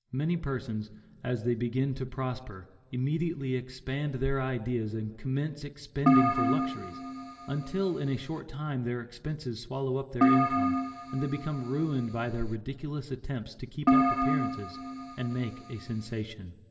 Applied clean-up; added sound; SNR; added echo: none; Keyboard (musical); -3 dB; reverberation time 1.6 s.